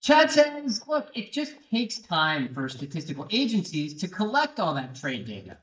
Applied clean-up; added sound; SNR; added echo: neural mask model DeepFilterNet 3.